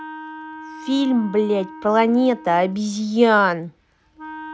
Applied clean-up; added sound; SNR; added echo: none; Wind instrument, woodwind instrument; 17 dB; none.